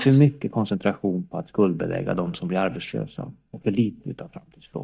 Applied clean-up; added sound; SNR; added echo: neural mask model DeepFilterNet 3.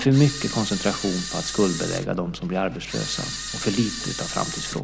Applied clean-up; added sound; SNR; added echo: none; Camera; 8 dB; none.